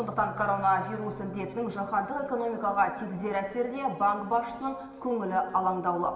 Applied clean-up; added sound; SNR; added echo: none; Organ; 18 dB; reverberation time 2.1 s.